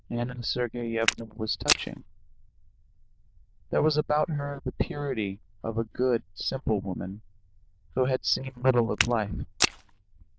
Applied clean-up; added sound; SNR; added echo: neural diffusion model UNIVERSE++.